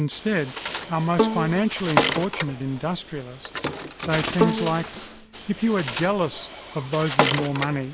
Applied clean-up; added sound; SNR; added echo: none; Bowed string instrument + Bird; 2 dB; none.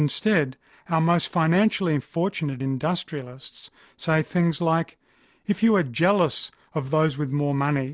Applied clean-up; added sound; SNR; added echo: none; none; none; none.